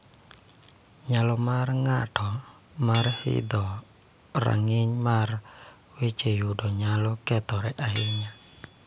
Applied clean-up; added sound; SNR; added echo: none; Hammer / Chink, clink; 17 dB; none.